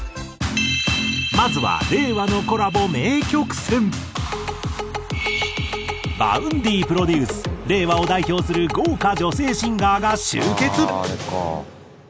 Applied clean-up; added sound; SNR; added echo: none; none; none; none.